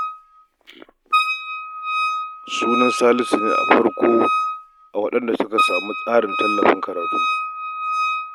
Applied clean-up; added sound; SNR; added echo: none; Wind instrument, woodwind instrument; 2 dB; none.